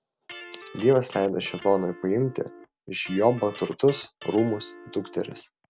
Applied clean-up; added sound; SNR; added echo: none; Electric guitar; 18 dB; none.